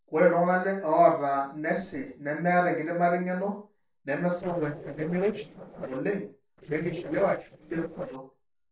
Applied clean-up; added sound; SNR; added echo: neural separator model SepFormer DNS4.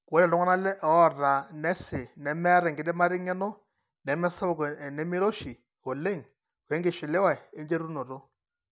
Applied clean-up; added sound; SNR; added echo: none; none; none; none.